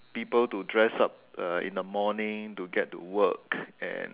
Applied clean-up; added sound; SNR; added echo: none; none; none; none.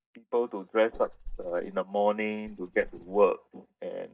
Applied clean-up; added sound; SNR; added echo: neural mask model DeepFilterNet 3.